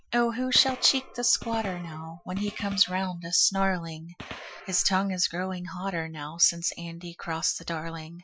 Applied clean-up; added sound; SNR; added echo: classical method Wiener filter.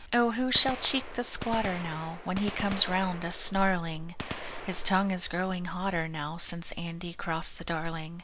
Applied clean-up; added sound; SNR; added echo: none; Gunshot, gunfire; 14 dB; none.